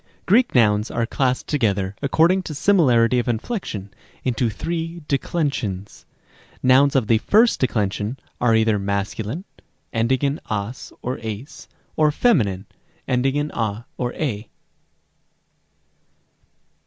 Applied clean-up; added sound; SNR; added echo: none; none; none; none.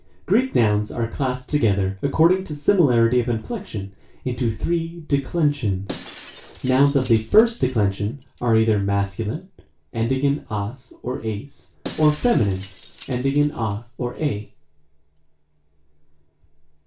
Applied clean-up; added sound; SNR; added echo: none; Shatter; 18 dB; reverberation time 0.3 s.